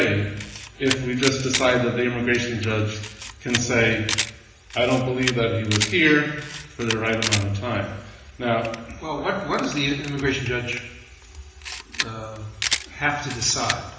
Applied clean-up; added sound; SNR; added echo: none; Camera; 8 dB; reverberation time 1.0 s.